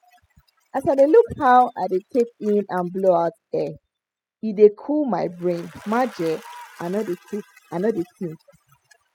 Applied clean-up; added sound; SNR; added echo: classical method spectral subtraction.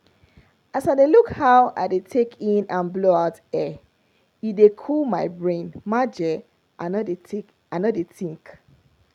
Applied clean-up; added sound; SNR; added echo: none; none; none; none.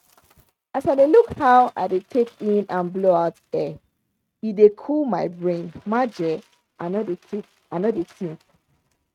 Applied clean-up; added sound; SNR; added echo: neural mask model RNNoise.